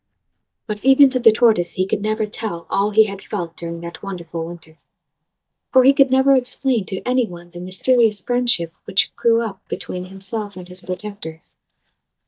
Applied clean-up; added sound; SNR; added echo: neural mask model DeepFilterNet 3.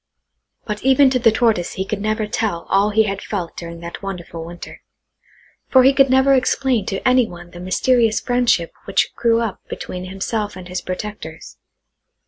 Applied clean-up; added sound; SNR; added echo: none; none; none; none.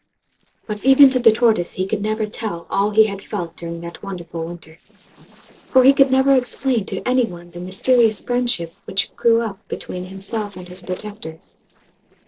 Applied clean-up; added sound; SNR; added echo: neural separator model SepFormer DNS4.